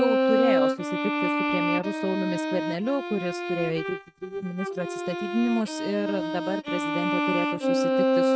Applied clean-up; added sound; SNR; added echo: neural mask model RNNoise.